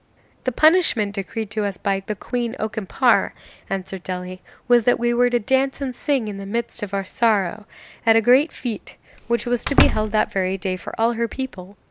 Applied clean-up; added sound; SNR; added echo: none; Slam; 1 dB; none.